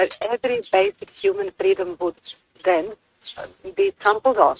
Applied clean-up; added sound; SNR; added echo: neural mask model RNNoise.